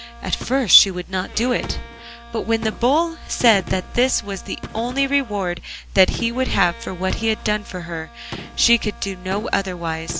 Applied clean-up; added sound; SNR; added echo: none; Bowed string instrument + Gunshot, gunfire; 16 dB; none.